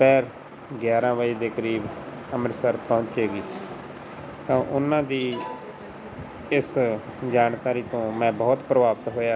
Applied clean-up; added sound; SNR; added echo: none; none; none; none.